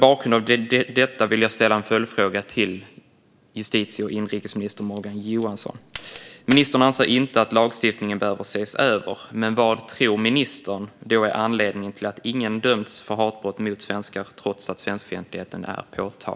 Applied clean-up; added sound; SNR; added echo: none; Crack; 18 dB; none.